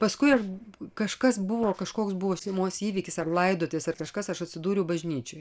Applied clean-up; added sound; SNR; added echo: neural separator model SepFormer DNS4.